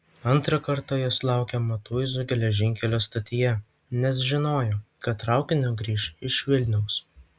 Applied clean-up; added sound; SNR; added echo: none; none; none; none.